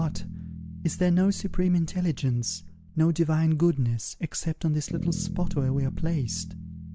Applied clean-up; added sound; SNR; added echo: none; Bass guitar; 11 dB; none.